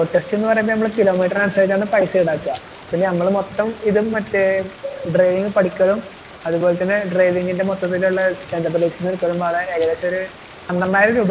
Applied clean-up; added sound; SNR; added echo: none; Rain; 19 dB; none.